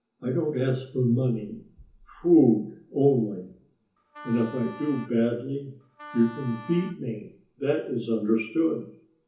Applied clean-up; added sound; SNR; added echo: none; Wind instrument, woodwind instrument; 17 dB; reverberation time 0.7 s.